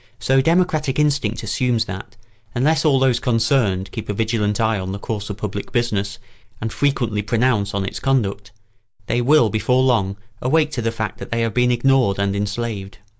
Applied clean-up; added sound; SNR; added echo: none; none; none; none.